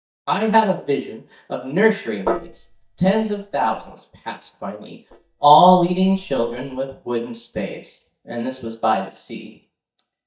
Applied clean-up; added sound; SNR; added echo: neural mask model DeepFilterNet 3.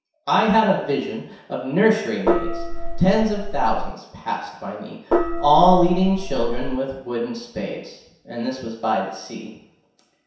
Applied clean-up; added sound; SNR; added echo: none; Gong; 0 dB; reverberation time 0.7 s.